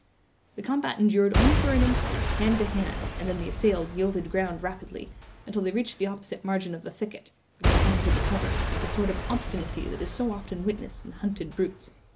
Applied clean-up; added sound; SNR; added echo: none; Shatter / Crushing / Boom; 0 dB; none.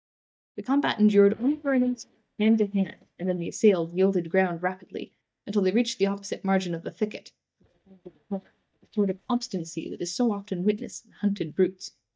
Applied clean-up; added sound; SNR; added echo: neural mask model DeepFilterNet 3.